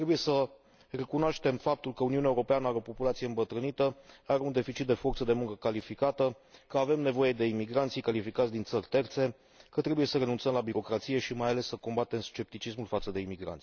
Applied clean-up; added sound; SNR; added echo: none; none; none; none.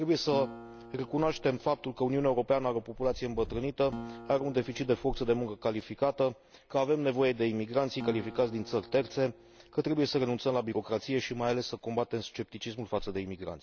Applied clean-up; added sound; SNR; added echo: none; Acoustic guitar + Purr; 17 dB; none.